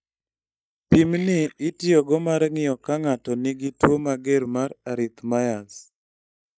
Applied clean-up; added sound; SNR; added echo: neural mask model Resemble Enhance denoiser.